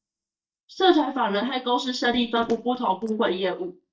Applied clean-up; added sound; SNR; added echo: neural mask model DeepFilterNet 3.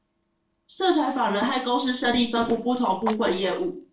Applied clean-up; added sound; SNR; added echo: none; Fire; 18 dB; reverberation time 0.4 s.